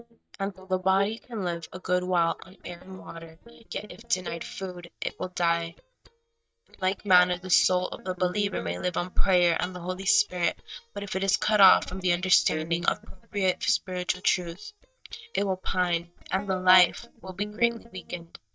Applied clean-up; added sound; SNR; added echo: neural mask model DeepFilterNet 3.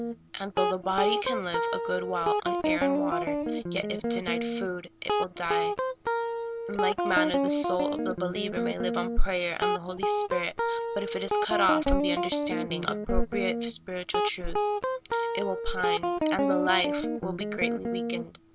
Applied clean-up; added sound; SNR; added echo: none; Guitar; -1 dB; none.